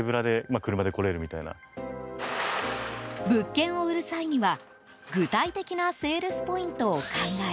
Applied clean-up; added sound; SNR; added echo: none; none; none; none.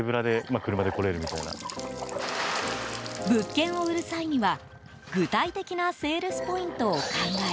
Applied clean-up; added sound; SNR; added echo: none; Trickle, dribble / Bathtub (filling or washing) / Sink (filling or washing) / Gurgling; 12 dB; none.